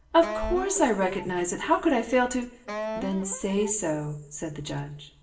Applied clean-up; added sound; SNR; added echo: none; Wind instrument, woodwind instrument; 10 dB; reverberation time 0.6 s.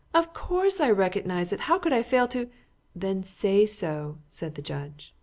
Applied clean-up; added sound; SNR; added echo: none; none; none; none.